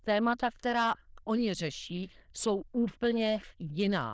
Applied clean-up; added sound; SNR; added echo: neural diffusion model UNIVERSE++.